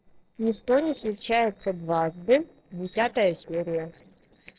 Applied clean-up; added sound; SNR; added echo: neural separator model SepFormer DNS4.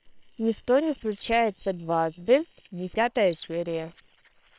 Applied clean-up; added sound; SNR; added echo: neural separator model SepFormer WHAM!.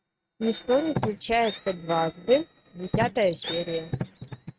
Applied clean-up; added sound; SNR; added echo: neural mask model RNNoise.